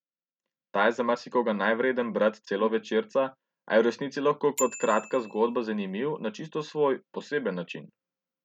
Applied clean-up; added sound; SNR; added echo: neural mask model RNNoise.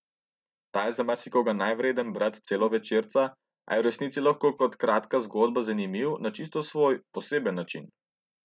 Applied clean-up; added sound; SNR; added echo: neural mask model DeepFilterNet 3.